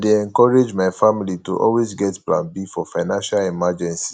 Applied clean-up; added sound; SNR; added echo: neural mask model Resemble Enhance denoiser.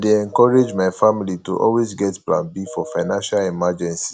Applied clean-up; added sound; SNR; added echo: none; Telephone; 17 dB; none.